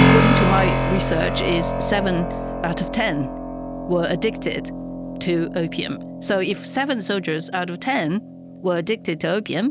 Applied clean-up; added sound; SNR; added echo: none; Keyboard (musical); 0 dB; none.